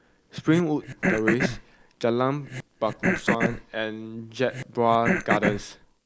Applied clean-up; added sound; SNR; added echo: neural mask model Resemble Enhance denoiser.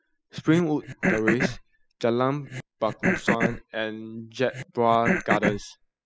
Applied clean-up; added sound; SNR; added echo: classical method spectral subtraction.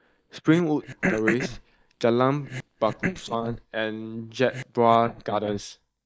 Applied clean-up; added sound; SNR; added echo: neural mask model DeepFilterNet 3.